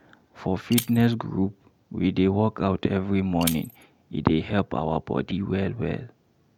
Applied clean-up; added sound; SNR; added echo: none; Shatter; 14 dB; none.